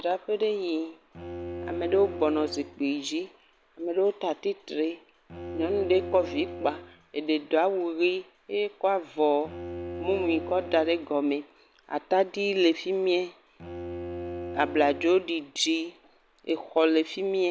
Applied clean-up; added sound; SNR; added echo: none; Bowed string instrument; 13 dB; none.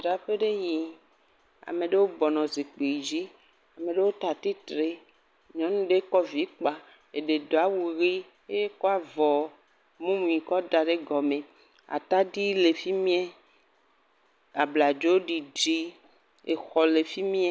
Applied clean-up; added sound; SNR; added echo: none; none; none; none.